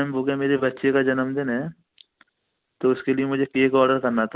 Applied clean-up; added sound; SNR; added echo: none; none; none; none.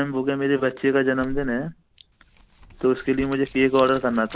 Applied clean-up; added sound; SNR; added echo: none; Crumpling, crinkling; 17 dB; none.